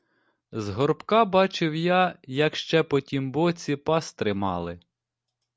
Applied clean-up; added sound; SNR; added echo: none; none; none; none.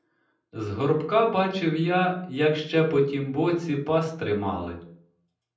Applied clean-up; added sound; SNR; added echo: none; none; none; reverberation time 0.6 s.